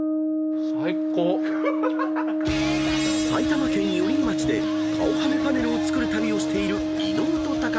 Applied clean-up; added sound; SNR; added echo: none; Brass instrument; -4 dB; none.